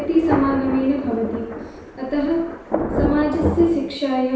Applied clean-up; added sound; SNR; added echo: none; Thunder; 5 dB; reverberation time 0.7 s.